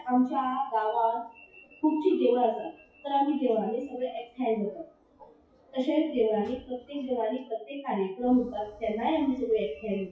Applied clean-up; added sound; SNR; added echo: classical method WPE with log-MMSE.